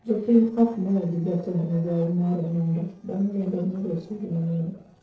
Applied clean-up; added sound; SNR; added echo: neural separator model SepFormer DNS4.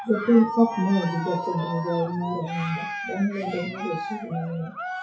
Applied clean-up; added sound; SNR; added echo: classical method WPE with log-MMSE.